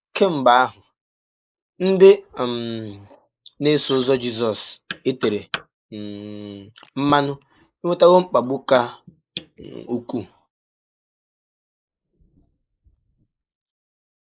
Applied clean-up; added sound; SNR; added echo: neural mask model Resemble Enhance denoiser.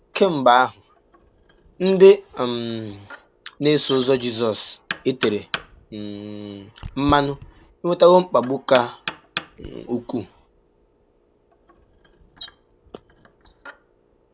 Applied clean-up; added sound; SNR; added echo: none; Knock; 17 dB; none.